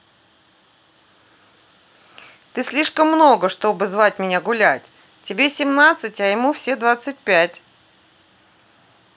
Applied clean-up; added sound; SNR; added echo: none; none; none; none.